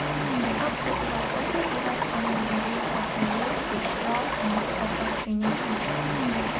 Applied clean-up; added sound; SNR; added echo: none; Stream; -4 dB; none.